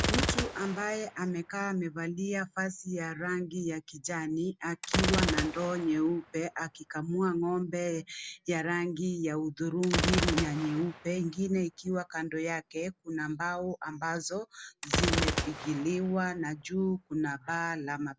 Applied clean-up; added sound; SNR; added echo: none; Gunshot, gunfire; 4 dB; none.